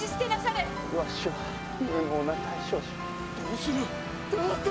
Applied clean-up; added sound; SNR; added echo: none; Engine; 9 dB; none.